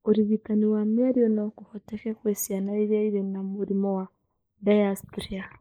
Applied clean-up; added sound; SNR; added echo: neural mask model Resemble Enhance denoiser.